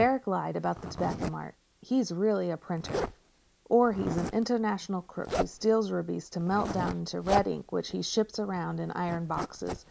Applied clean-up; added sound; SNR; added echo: none; Zipper (clothing); 9 dB; none.